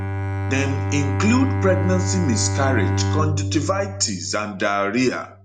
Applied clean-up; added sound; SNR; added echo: none; Bowed string instrument; 0 dB; none.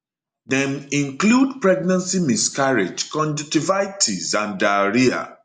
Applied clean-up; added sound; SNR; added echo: none; none; none; none.